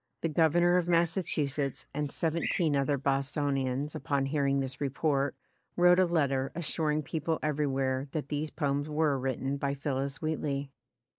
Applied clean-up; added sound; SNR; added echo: neural mask model Resemble Enhance denoiser.